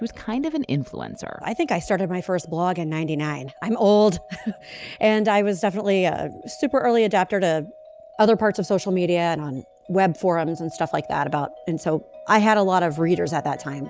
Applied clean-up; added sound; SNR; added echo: none; none; none; none.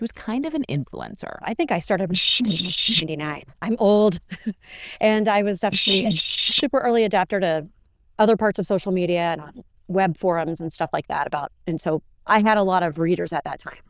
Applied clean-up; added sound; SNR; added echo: neural diffusion model UNIVERSE++.